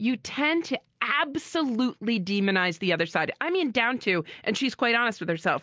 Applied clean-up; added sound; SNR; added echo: none; none; none; none.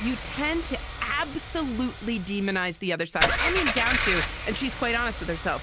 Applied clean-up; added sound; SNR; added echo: none; Engine / Car; 1 dB; none.